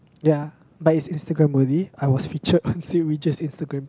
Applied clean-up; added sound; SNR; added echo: none; none; none; none.